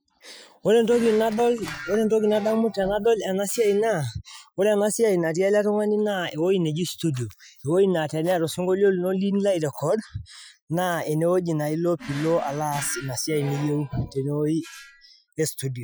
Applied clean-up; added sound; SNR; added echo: classical method Wiener filter.